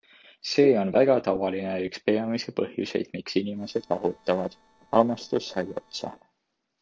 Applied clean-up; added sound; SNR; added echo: neural separator model SepFormer DNS4.